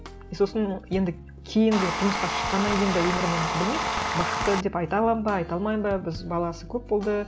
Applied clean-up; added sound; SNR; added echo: none; Tools; 1 dB; none.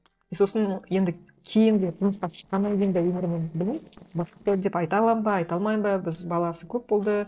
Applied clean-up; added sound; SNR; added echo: neural separator model SepFormer DNS4.